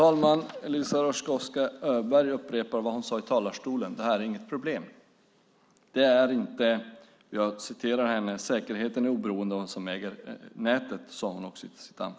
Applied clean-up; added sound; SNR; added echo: none; none; none; none.